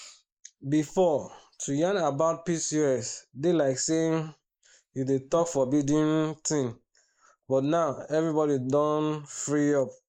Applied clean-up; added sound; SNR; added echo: neural mask model Resemble Enhance denoiser.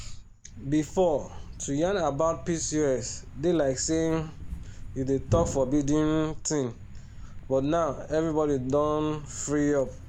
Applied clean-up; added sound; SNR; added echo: none; Thump, thud; 10 dB; none.